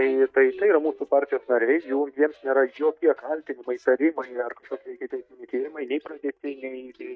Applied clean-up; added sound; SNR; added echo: neural mask model DeepFilterNet 3.